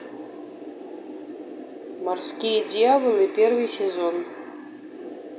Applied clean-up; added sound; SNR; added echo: none; none; none; none.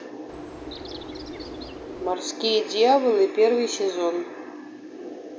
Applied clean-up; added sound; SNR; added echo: none; Chirp, tweet; 18 dB; none.